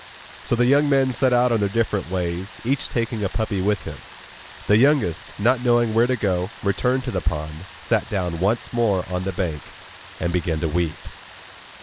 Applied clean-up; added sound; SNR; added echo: neural mask model Resemble Enhance denoiser.